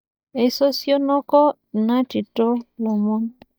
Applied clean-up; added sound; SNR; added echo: neural mask model DeepFilterNet 3.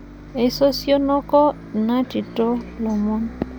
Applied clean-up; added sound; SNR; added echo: none; Bus; 16 dB; none.